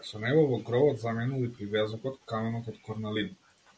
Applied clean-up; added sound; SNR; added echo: none; none; none; none.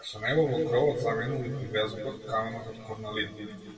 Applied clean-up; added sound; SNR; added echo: none; none; none; reverberation time 1.8 s.